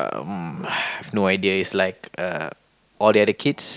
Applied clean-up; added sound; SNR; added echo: none; none; none; none.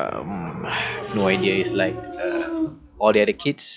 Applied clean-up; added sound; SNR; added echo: classical method log-MMSE.